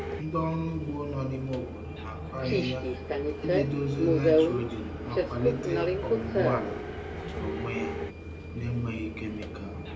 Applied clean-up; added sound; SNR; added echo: none; Subway, metro, underground; -3 dB; reverberation time 0.7 s.